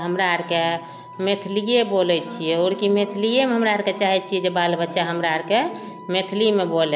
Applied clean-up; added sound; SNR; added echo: none; Wind instrument, woodwind instrument; 20 dB; none.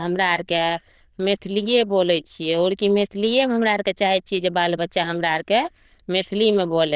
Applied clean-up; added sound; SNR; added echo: neural diffusion model UNIVERSE++.